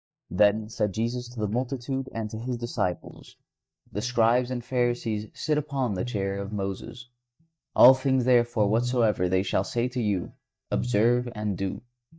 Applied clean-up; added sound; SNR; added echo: neural mask model DeepFilterNet 3.